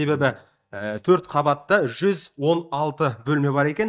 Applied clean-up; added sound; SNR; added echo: neural mask model DeepFilterNet 3.